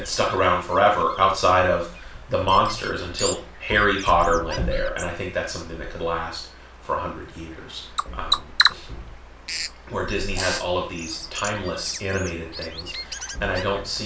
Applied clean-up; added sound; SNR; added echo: none; Bird vocalization, bird call, bird song; 9 dB; reverberation time 0.3 s.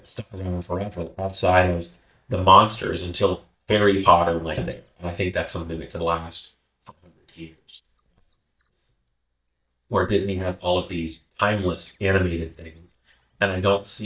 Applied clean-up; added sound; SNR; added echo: neural mask model DeepFilterNet 3.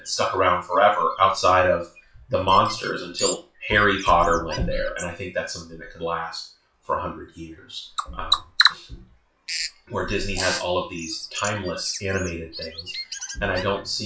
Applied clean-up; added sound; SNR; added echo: classical method WPE with log-MMSE.